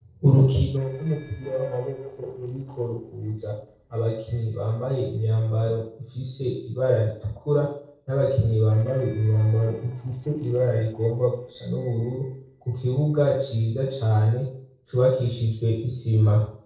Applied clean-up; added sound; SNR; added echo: neural separator model SepFormer DNS4.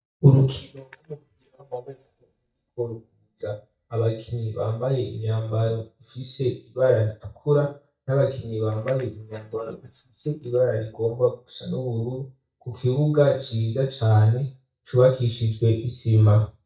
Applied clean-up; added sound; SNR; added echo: neural mask model DeepFilterNet 3.